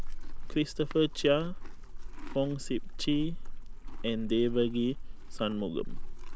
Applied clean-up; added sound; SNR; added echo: none; Livestock, farm animals, working animals; 2 dB; none.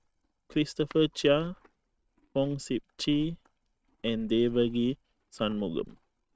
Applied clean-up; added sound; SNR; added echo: neural mask model RNNoise.